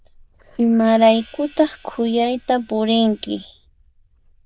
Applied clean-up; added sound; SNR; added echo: neural diffusion model UNIVERSE++.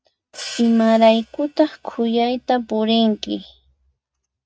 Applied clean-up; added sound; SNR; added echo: neural mask model RNNoise.